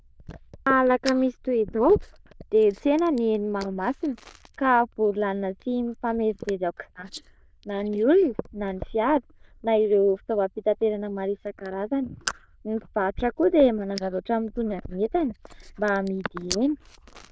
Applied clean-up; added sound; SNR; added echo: neural diffusion model UNIVERSE++.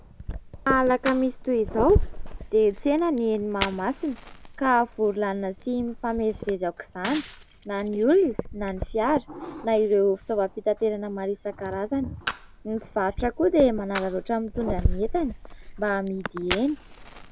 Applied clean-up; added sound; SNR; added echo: none; Shatter / Crushing + Fire; 8 dB; none.